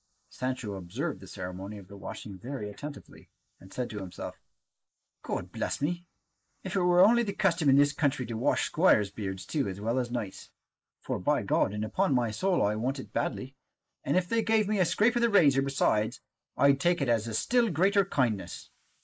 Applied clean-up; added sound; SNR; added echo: neural mask model Resemble Enhance denoiser.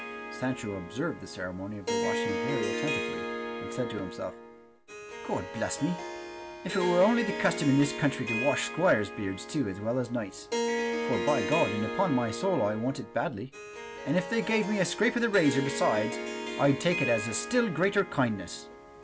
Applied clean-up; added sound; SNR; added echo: none; Harp; 5 dB; none.